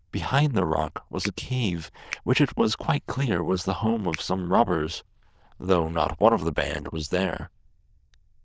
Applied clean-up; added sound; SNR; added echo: neural diffusion model UNIVERSE++.